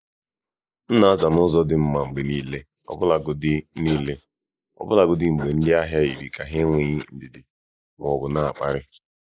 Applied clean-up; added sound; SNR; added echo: neural mask model Resemble Enhance denoiser.